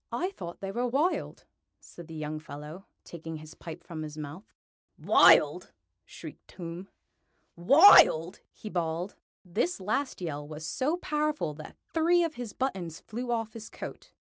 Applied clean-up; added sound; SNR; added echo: none; none; none; none.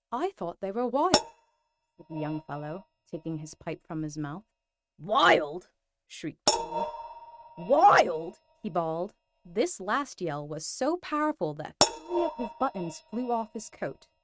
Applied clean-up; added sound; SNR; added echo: neural mask model RNNoise.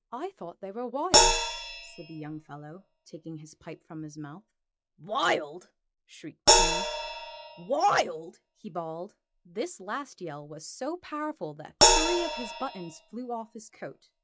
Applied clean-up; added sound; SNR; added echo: classical method log-MMSE.